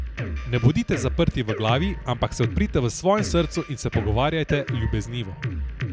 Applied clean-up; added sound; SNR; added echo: none; Drum kit; 7 dB; none.